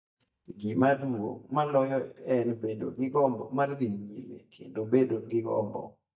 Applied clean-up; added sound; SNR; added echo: neural mask model DeepFilterNet 3.